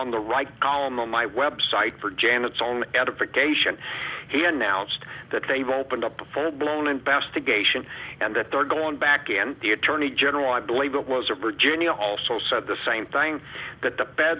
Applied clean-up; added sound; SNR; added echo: none; none; none; none.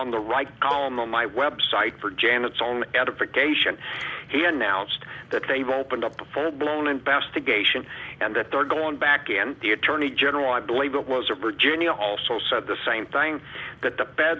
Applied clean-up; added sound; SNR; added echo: none; Cowbell; 18 dB; none.